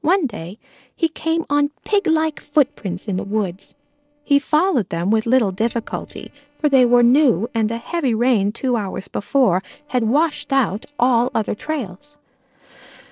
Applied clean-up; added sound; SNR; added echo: neural separator model SepFormer DNS4.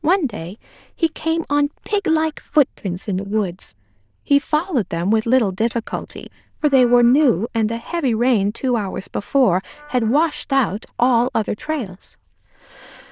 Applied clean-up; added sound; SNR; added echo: neural diffusion model UNIVERSE++.